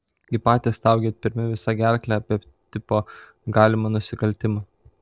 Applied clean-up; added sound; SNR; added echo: neural separator model SepFormer DNS4.